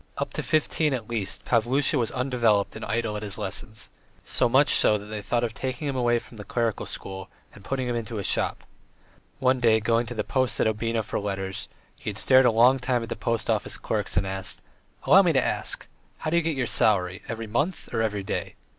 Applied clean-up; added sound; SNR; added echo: none; none; none; none.